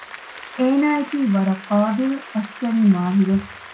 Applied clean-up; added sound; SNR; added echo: none; Applause; 17 dB; reverberation time 0.2 s.